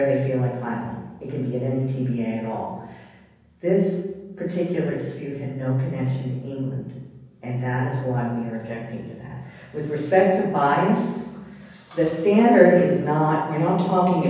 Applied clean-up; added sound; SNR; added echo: none; none; none; reverberation time 1.1 s.